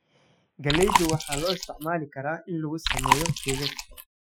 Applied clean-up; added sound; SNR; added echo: classical method Wiener filter.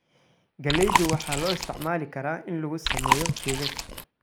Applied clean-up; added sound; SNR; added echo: none; Chewing, mastication; -3 dB; none.